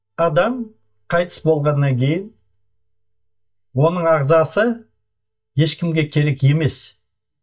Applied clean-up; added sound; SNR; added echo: neural mask model DeepFilterNet 3.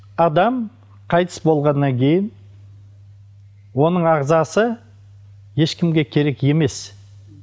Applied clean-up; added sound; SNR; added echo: none; none; none; none.